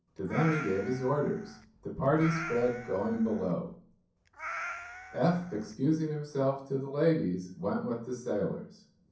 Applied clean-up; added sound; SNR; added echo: none; Meow; 11 dB; reverberation time 0.6 s.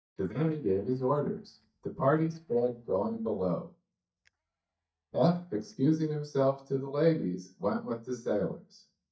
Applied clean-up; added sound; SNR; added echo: neural mask model DeepFilterNet 3.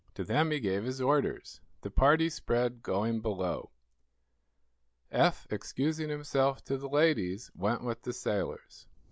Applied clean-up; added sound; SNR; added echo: none; none; none; none.